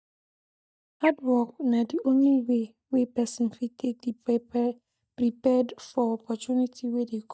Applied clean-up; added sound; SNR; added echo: neural mask model DeepFilterNet 3.